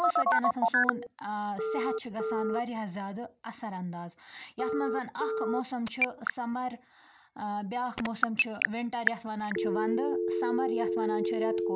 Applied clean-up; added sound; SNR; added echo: none; Telephone; -3 dB; none.